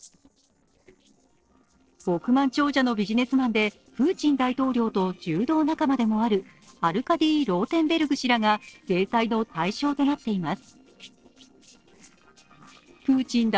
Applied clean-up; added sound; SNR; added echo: neural separator model SepFormer DNS4.